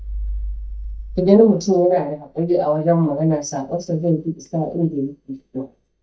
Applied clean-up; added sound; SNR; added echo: neural mask model DeepFilterNet 3.